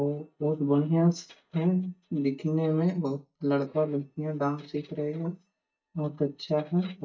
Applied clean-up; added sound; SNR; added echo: neural mask model DeepFilterNet 3.